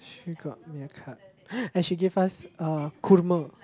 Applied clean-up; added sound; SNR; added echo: none; none; none; none.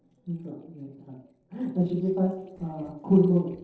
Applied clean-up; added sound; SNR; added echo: neural separator model SepFormer DNS4.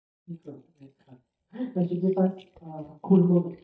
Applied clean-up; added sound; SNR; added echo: neural mask model DeepFilterNet 3.